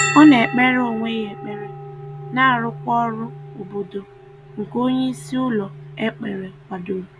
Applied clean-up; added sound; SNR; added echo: none; Bell; 11 dB; none.